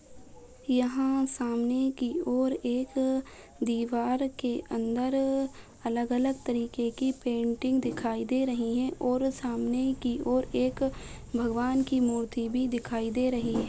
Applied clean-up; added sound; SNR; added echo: none; none; none; none.